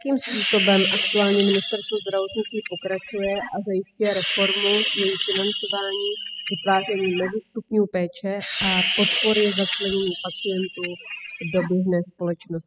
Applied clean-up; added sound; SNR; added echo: classical method spectral subtraction.